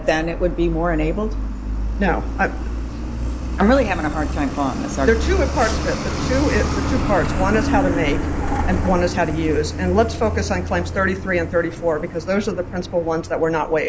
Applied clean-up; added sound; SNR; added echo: none; Truck; 2 dB; none.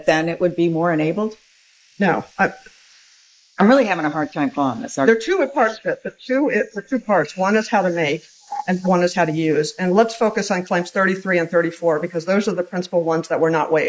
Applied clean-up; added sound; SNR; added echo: neural mask model Resemble Enhance denoiser.